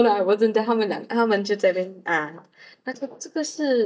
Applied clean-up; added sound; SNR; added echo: neural mask model DeepFilterNet 3.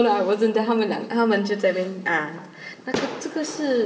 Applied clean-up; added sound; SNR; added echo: none; Fireworks; 14 dB; reverberation time 2.9 s.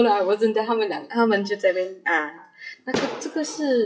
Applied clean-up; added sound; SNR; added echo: classical method WPE with log-MMSE.